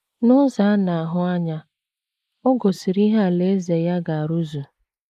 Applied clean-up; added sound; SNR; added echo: neural mask model Resemble Enhance denoiser.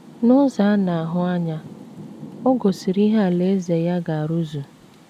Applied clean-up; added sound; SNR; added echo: none; Rain; 20 dB; none.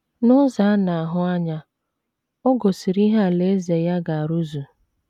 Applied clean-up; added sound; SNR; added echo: none; none; none; none.